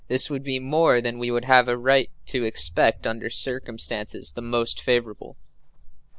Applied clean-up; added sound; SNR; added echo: none; Walk, footsteps; 15 dB; none.